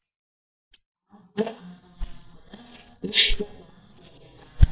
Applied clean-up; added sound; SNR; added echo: neural mask model DeepFilterNet 3.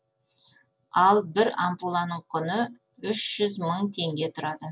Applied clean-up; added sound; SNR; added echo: none; none; none; none.